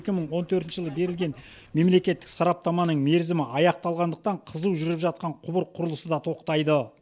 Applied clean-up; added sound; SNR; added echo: none; Tambourine; 17 dB; none.